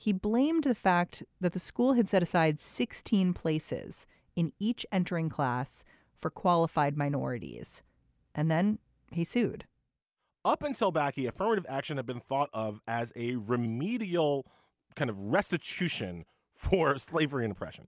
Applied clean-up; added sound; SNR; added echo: none; none; none; none.